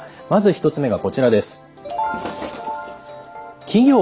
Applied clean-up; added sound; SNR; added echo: none; none; none; none.